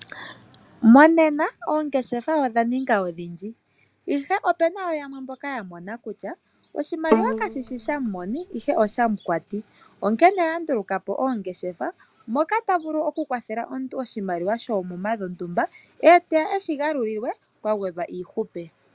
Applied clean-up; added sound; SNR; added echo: none; Bowed string instrument; 4 dB; none.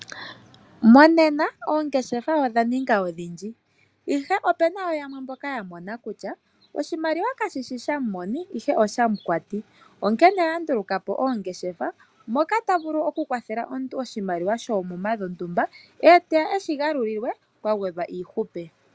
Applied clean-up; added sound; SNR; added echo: none; none; none; none.